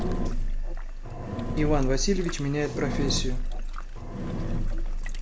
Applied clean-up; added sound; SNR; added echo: none; Engine; -4 dB; none.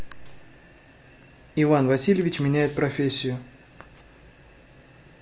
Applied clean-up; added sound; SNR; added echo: none; none; none; none.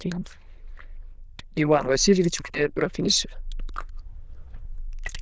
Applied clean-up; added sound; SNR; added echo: neural diffusion model UNIVERSE++.